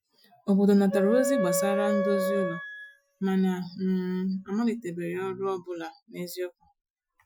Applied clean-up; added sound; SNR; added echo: classical method Wiener filter.